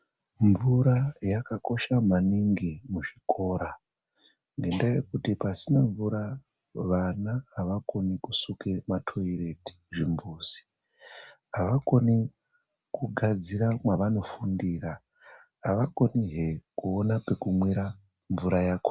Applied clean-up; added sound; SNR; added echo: none; none; none; none.